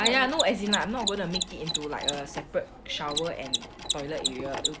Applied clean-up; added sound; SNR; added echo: none; Mechanisms; 3 dB; none.